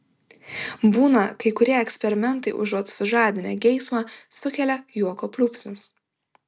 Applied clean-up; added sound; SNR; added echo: none; none; none; none.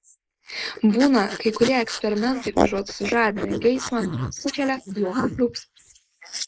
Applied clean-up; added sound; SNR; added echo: neural mask model Resemble Enhance denoiser.